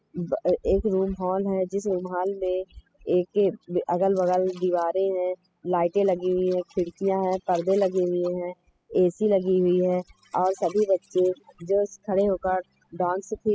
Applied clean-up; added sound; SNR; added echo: classical method spectral subtraction.